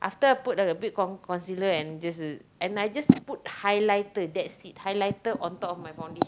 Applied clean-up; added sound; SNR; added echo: none; none; none; none.